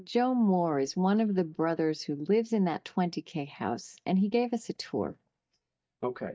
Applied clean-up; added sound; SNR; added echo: neural mask model DeepFilterNet 3.